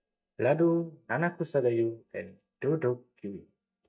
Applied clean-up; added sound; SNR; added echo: neural mask model DeepFilterNet 3.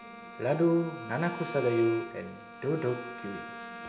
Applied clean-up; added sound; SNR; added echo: none; Bowed string instrument; 12 dB; reverberation time 0.2 s.